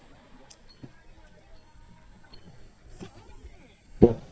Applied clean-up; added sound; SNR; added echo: neural mask model DeepFilterNet 3.